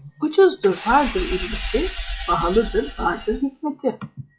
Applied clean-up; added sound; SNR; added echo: classical method log-MMSE.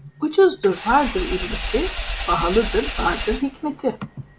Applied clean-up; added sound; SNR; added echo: none; Engine / Vehicle; 7 dB; none.